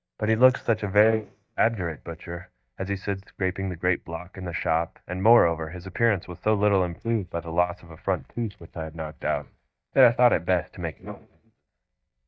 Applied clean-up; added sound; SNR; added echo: neural mask model DeepFilterNet 3.